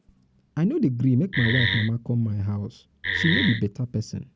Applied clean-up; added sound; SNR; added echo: none; Wood; 0 dB; none.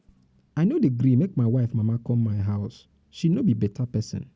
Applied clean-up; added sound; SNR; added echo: none; none; none; none.